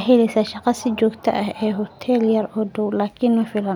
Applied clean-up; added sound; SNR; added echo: none; none; none; none.